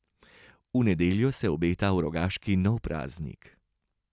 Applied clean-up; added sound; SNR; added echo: none; none; none; none.